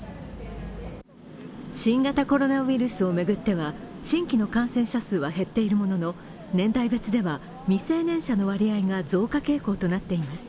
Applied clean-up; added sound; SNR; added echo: none; none; none; none.